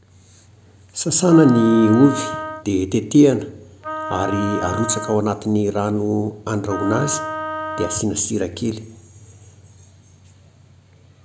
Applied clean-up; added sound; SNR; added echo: none; Wind instrument, woodwind instrument; 9 dB; none.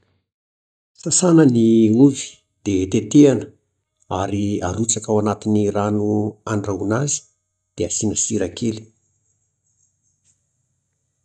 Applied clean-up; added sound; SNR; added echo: neural mask model DeepFilterNet 3.